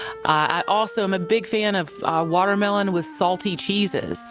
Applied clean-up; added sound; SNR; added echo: none; Wind instrument, woodwind instrument; 17 dB; none.